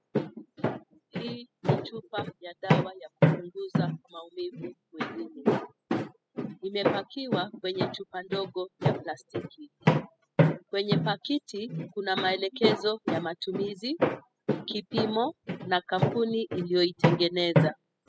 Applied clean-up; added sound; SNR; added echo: classical method spectral subtraction.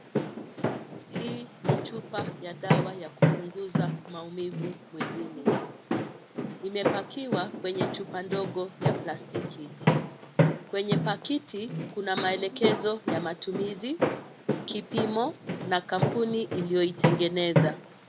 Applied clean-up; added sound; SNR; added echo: none; Walk, footsteps; -2 dB; none.